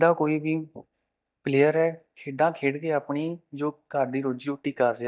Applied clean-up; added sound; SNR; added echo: neural mask model DeepFilterNet 3.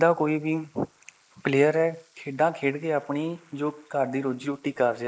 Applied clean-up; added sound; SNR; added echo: neural mask model Resemble Enhance denoiser.